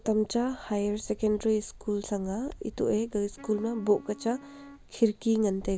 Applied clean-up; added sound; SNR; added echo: none; Bird + Wind instrument, woodwind instrument; 18 dB; none.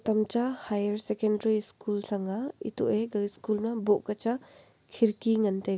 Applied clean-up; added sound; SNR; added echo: none; none; none; none.